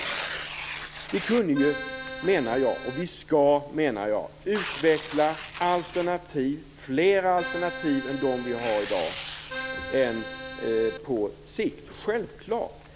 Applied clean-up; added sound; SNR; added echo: none; Accordion + Tearing; 9 dB; none.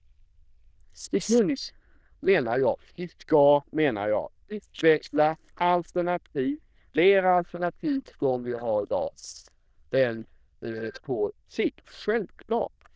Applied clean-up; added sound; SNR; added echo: neural diffusion model UNIVERSE++.